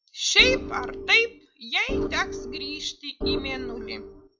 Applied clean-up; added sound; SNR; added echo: classical method log-MMSE.